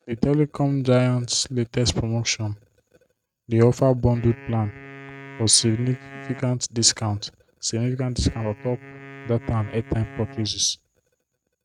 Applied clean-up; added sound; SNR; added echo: neural mask model RNNoise.